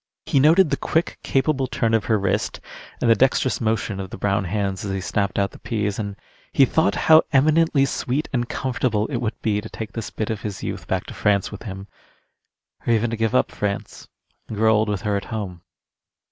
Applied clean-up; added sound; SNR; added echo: none; none; none; none.